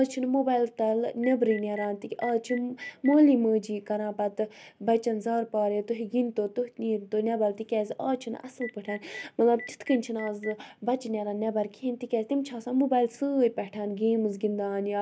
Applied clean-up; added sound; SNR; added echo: none; Telephone; 17 dB; none.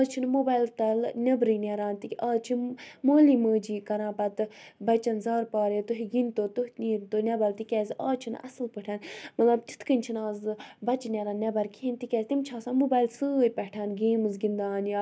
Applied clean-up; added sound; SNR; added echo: none; none; none; none.